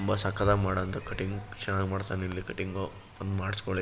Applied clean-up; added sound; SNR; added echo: none; none; none; none.